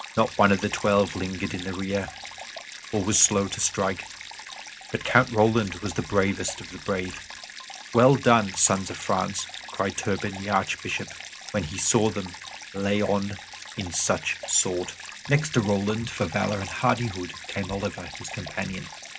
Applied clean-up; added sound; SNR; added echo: none; Stream; 14 dB; none.